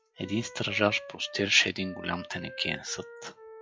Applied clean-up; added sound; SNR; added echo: classical method log-MMSE.